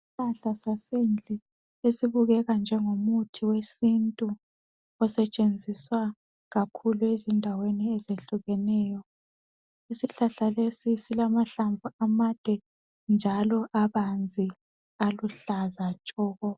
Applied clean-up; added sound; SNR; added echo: none; none; none; none.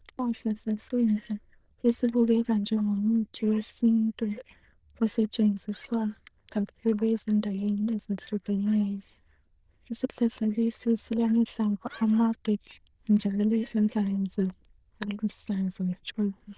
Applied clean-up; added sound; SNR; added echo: neural diffusion model UNIVERSE++.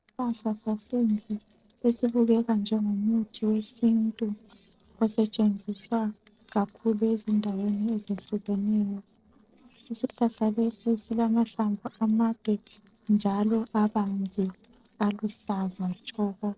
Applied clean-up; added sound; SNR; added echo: neural separator model SepFormer DNS4.